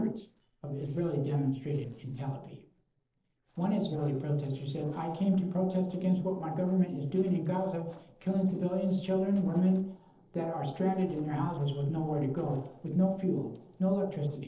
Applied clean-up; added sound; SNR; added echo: neural separator model SepFormer DNS4.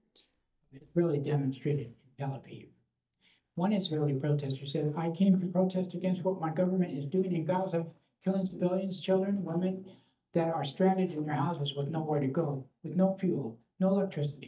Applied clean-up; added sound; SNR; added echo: neural mask model DeepFilterNet 3.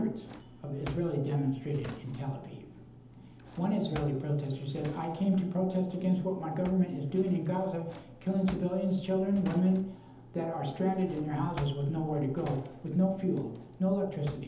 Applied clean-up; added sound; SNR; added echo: none; Drawer open or close; 20 dB; reverberation time 0.9 s.